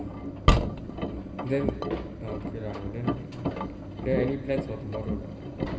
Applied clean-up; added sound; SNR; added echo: none; Engine; -4 dB; reverberation time 1.8 s.